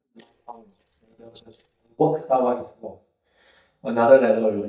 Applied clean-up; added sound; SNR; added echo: neural mask model DeepFilterNet 3.